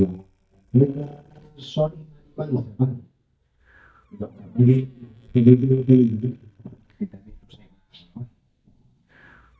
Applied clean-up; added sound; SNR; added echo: neural mask model DeepFilterNet 3.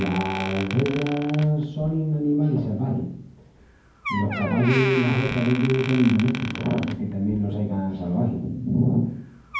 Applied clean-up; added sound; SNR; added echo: none; Door; 12 dB; reverberation time 0.9 s.